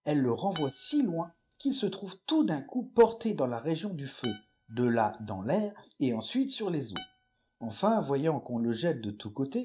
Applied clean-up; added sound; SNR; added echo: neural mask model RNNoise.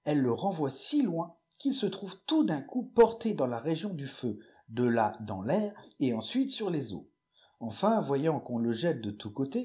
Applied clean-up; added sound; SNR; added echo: none; none; none; none.